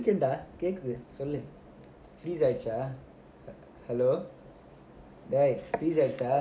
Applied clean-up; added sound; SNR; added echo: none; none; none; none.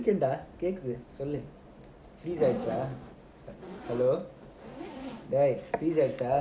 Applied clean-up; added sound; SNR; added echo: none; Zipper (clothing); 13 dB; none.